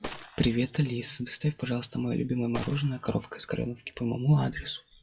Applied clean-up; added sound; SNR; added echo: classical method WPE with log-MMSE.